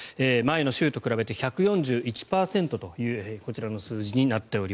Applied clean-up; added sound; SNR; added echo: none; none; none; none.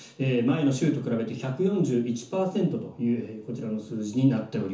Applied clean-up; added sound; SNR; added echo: none; none; none; reverberation time 0.9 s.